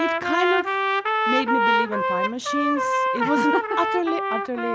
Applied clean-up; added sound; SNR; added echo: none; Trumpet; -3 dB; none.